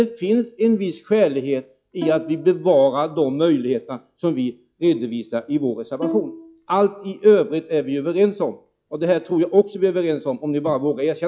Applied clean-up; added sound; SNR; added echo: classical method log-MMSE.